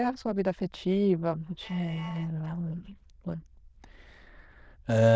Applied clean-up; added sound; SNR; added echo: neural diffusion model UNIVERSE++.